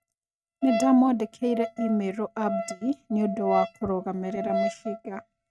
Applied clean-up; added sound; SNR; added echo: neural mask model RNNoise.